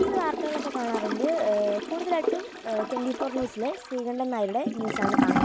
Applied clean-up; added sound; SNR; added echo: none; Toilet flush / Gurgling; 1 dB; none.